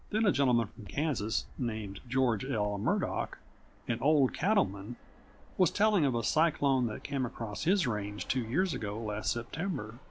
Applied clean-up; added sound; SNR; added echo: none; Fixed-wing aircraft, airplane; 18 dB; none.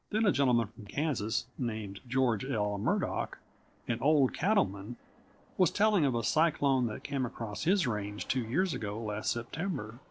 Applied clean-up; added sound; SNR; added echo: neural separator model SepFormer DNS4.